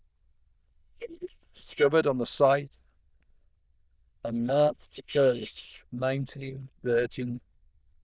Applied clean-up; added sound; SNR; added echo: neural diffusion model UNIVERSE++.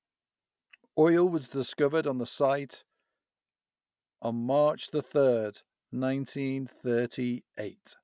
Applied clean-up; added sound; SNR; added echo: none; none; none; none.